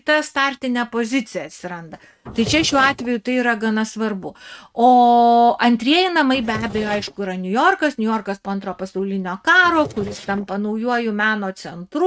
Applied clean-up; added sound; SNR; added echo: neural mask model RNNoise.